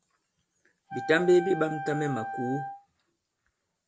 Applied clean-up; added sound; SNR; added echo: none; Wind instrument, woodwind instrument; 9 dB; none.